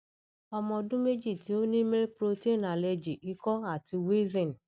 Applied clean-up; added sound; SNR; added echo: none; none; none; none.